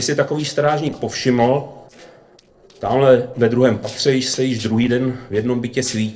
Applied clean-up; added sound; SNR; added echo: neural separator model SepFormer DNS4.